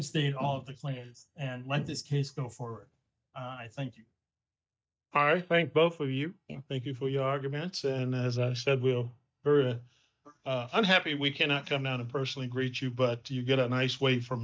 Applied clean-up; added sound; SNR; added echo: neural mask model DeepFilterNet 3.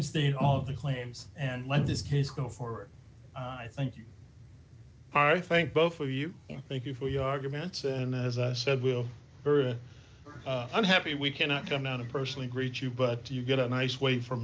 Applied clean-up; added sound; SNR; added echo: none; none; none; none.